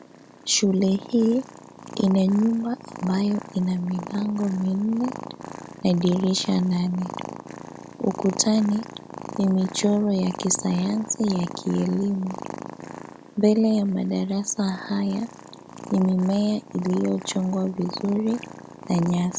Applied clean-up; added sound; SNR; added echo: none; Purr; 14 dB; none.